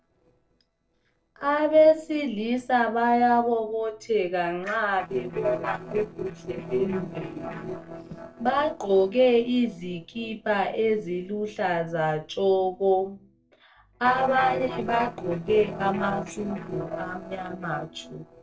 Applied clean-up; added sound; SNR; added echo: neural separator model SepFormer DNS4.